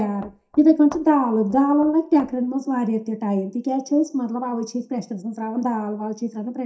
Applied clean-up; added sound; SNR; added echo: neural mask model DeepFilterNet 3.